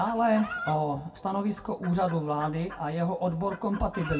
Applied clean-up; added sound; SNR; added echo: none; Chicken, rooster; 15 dB; reverberation time 0.2 s.